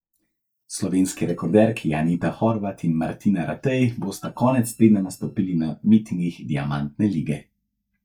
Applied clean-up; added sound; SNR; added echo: neural mask model DeepFilterNet 3.